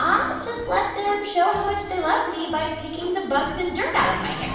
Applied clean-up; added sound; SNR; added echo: none; none; none; reverberation time 1.1 s.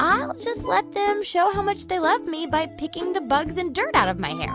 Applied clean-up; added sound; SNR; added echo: none; none; none; none.